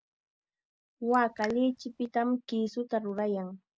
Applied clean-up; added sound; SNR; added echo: none; Raindrop; 17 dB; none.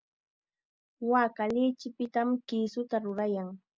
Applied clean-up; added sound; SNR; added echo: none; none; none; none.